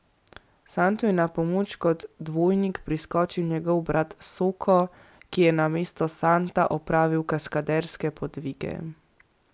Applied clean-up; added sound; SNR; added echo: none; none; none; none.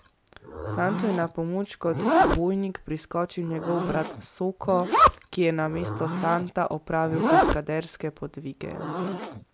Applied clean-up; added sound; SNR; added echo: none; Zipper (clothing); -1 dB; none.